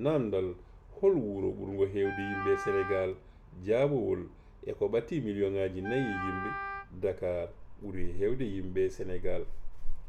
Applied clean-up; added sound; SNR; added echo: none; Wind instrument, woodwind instrument; 8 dB; none.